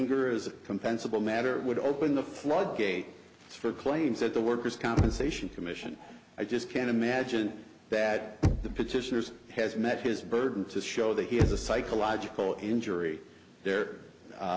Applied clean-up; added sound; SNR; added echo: none; Knock; 5 dB; none.